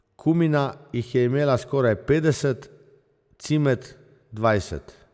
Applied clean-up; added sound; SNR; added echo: none; none; none; none.